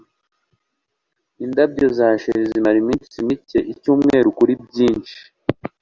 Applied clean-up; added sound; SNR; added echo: none; none; none; none.